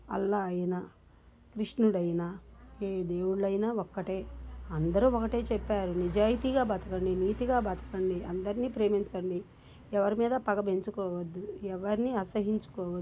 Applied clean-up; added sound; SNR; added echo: none; none; none; none.